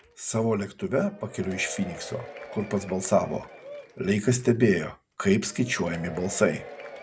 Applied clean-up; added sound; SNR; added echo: none; Applause / Crowd / Cheering; 17 dB; none.